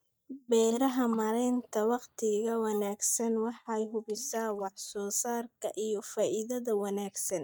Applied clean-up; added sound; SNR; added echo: neural mask model DeepFilterNet 3.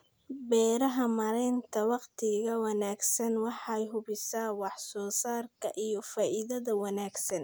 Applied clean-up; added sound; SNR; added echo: none; none; none; none.